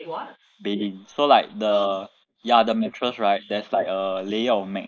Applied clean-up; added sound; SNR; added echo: neural mask model Resemble Enhance denoiser.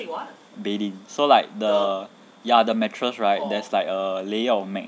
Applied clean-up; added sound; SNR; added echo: none; none; none; none.